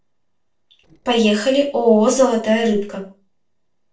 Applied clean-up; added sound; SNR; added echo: neural separator model SepFormer DNS4.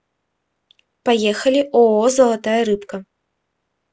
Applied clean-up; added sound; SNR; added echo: none; none; none; none.